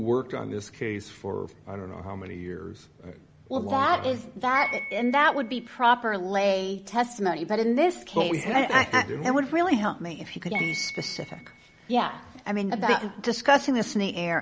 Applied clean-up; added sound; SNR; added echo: none; Piano; 16 dB; none.